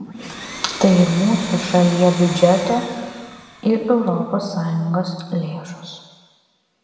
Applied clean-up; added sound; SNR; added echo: none; Domestic sounds, home sounds; 15 dB; reverberation time 1.4 s.